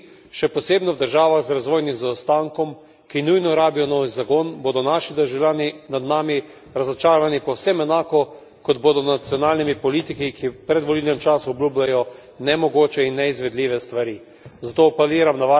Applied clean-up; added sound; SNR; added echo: none; none; none; none.